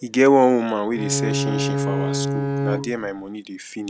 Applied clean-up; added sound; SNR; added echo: none; Bowed string instrument; 2 dB; none.